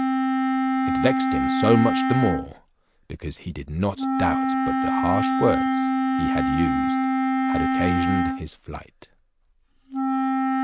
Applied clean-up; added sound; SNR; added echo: none; Wind instrument, woodwind instrument; -4 dB; none.